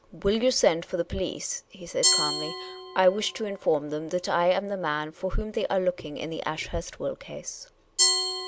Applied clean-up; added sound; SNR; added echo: none; Glass; 5 dB; none.